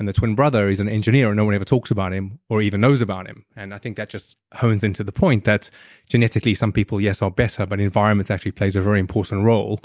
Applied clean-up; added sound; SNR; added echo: none; none; none; none.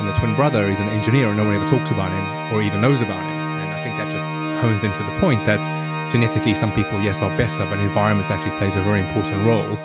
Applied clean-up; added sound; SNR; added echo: none; Organ; 5 dB; none.